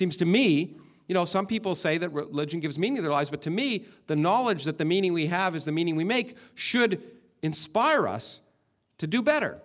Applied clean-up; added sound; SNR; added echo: none; none; none; none.